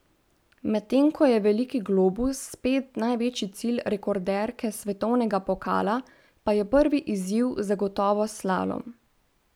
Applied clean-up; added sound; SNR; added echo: none; none; none; none.